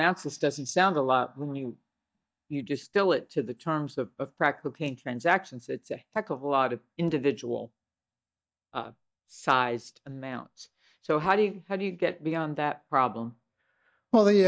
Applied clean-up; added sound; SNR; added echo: neural mask model DeepFilterNet 3.